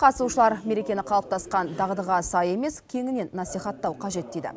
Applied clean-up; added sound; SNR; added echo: none; none; none; none.